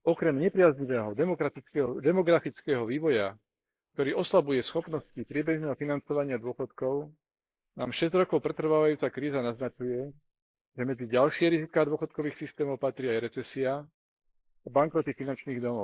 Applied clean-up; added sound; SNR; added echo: neural mask model Resemble Enhance denoiser.